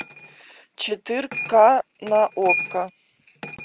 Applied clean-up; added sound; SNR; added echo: none; Coin (dropping); 3 dB; none.